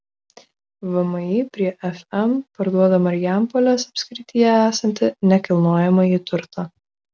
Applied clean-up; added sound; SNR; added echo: none; none; none; none.